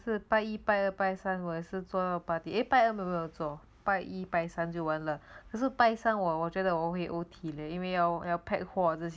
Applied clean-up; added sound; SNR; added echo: none; none; none; none.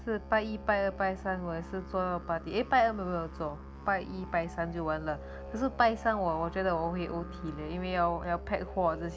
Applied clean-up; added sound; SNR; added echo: none; Musical instrument; 12 dB; none.